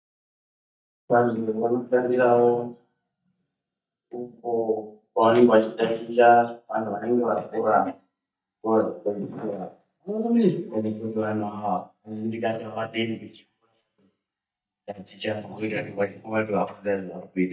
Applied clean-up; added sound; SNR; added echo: neural mask model DeepFilterNet 3.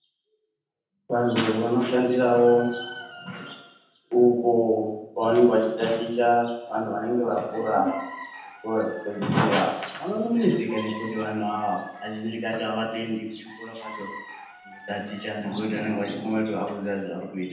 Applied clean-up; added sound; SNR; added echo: none; Chicken, rooster; 18 dB; reverberation time 0.9 s.